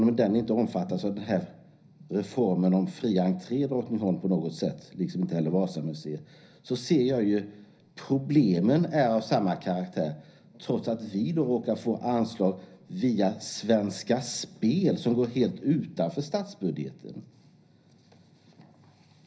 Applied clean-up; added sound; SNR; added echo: none; none; none; reverberation time 0.5 s.